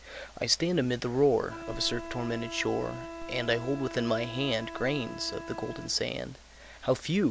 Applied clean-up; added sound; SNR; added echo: none; Wind instrument, woodwind instrument; 13 dB; none.